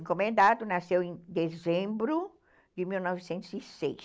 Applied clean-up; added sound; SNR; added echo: none; none; none; none.